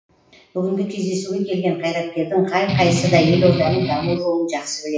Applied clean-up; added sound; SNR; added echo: classical method WPE with log-MMSE.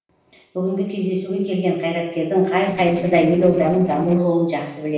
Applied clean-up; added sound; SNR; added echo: neural separator model SepFormer DNS4.